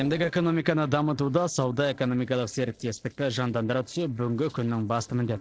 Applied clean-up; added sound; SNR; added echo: neural separator model SepFormer DNS4.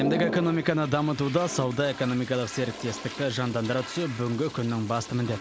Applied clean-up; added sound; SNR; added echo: none; Toilet flush; 10 dB; none.